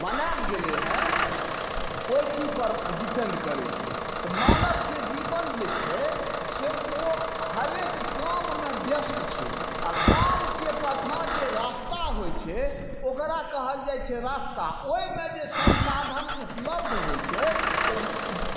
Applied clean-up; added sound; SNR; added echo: none; Engine starting / Bus + Breathing; -1 dB; none.